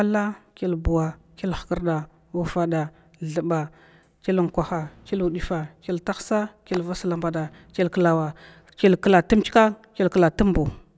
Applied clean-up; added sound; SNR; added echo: none; none; none; none.